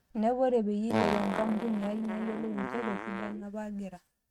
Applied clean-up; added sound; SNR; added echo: neural mask model RNNoise.